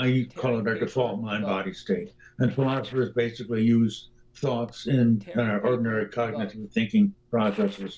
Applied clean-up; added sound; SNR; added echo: neural separator model SepFormer DNS4.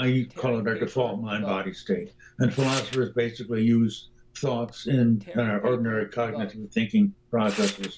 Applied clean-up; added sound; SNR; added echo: none; Tearing; 16 dB; none.